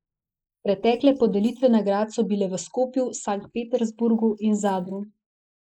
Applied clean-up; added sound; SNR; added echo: neural mask model Resemble Enhance denoiser.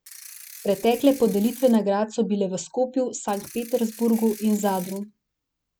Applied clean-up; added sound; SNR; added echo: none; Ratchet, pawl / Percussion; 18 dB; none.